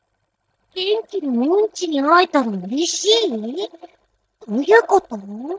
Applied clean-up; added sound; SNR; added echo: neural mask model DeepFilterNet 3.